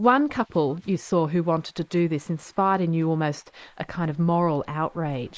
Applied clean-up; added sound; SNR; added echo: neural mask model Resemble Enhance denoiser.